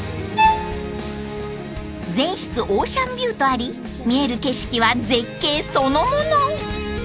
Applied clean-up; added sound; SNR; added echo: none; Bowed string instrument; 1 dB; none.